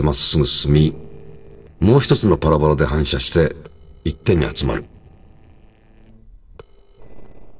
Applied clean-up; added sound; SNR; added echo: neural separator model SepFormer DNS4.